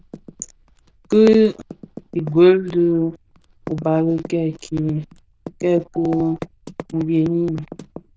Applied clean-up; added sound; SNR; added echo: neural diffusion model UNIVERSE++.